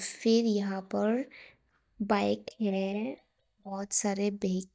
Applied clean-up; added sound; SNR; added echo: neural mask model DeepFilterNet 3.